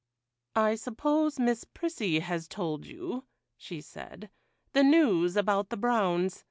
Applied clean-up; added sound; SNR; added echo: none; none; none; none.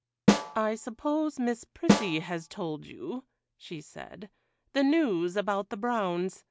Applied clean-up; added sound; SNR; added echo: none; Snare drum; -2 dB; none.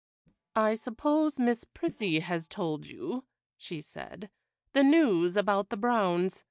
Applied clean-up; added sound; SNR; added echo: neural mask model DeepFilterNet 3.